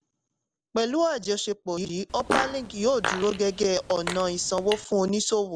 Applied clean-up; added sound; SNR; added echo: none; Fart; 6 dB; none.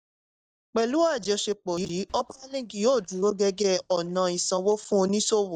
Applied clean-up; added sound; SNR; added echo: neural mask model DeepFilterNet 3.